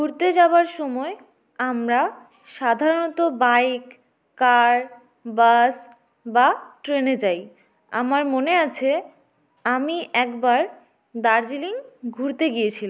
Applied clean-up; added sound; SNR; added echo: none; none; none; none.